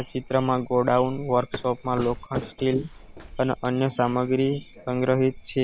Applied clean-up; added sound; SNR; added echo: neural mask model Resemble Enhance denoiser.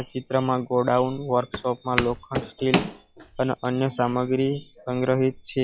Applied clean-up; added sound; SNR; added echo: classical method log-MMSE.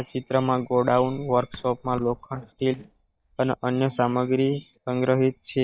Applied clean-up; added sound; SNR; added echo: neural mask model DeepFilterNet 3.